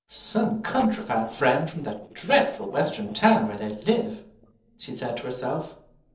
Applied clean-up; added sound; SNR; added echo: neural separator model SepFormer DNS4.